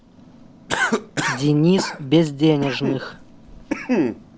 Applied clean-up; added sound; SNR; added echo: none; Cough; 4 dB; none.